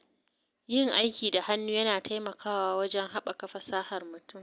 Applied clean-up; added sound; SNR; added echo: none; none; none; none.